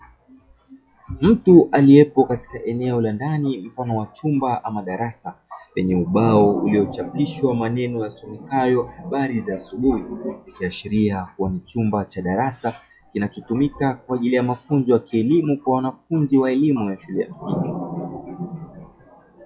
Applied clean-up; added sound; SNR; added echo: classical method log-MMSE.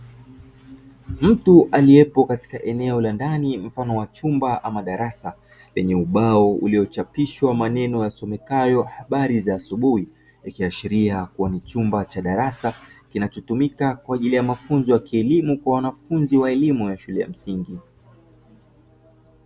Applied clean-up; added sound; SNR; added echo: none; none; none; none.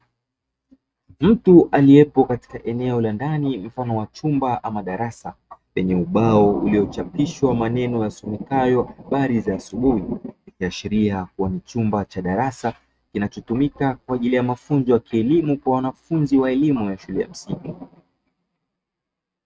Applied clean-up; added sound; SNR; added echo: neural mask model RNNoise.